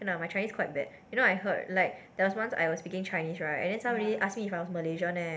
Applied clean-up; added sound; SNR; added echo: none; none; none; none.